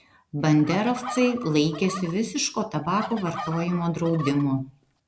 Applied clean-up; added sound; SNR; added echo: none; Fowl; 14 dB; none.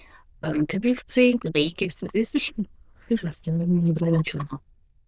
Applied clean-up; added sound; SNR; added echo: neural diffusion model UNIVERSE++.